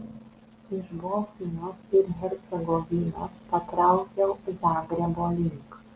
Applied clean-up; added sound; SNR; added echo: none; none; none; none.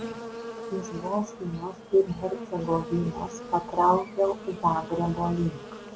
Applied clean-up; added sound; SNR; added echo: none; Buzz; 12 dB; none.